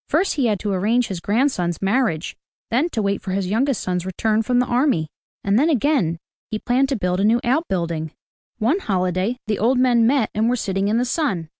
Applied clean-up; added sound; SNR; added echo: none; none; none; none.